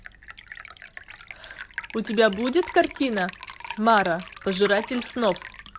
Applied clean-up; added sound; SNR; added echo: none; Liquid; 14 dB; none.